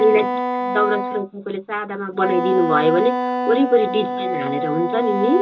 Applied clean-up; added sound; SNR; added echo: none; Wind instrument, woodwind instrument; 3 dB; reverberation time 0.2 s.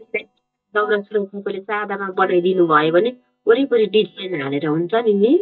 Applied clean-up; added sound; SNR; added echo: neural mask model DeepFilterNet 3.